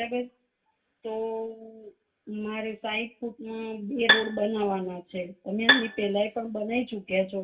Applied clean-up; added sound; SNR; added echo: none; Bowed string instrument; -5 dB; reverberation time 0.2 s.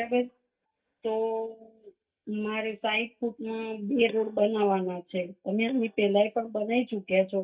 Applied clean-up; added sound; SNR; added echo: neural mask model DeepFilterNet 3.